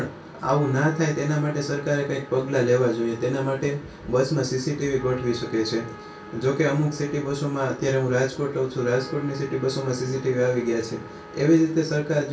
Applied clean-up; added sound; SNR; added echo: none; Trumpet; 20 dB; reverberation time 0.2 s.